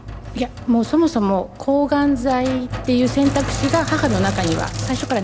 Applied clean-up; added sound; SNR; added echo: none; Sink (filling or washing); 8 dB; none.